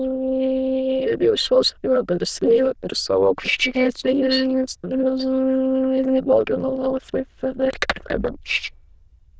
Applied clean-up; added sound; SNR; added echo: neural diffusion model UNIVERSE++.